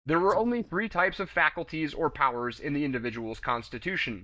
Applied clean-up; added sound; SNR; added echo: neural mask model DeepFilterNet 3.